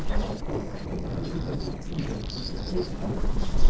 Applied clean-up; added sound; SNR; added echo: neural separator model SepFormer DNS4.